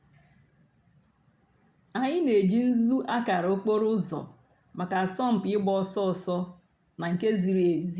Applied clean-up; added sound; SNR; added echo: none; none; none; none.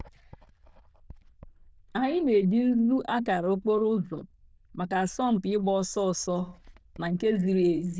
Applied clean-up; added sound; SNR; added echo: neural diffusion model UNIVERSE++.